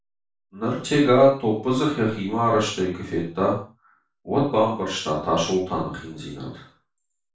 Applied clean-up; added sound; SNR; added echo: none; none; none; reverberation time 0.4 s.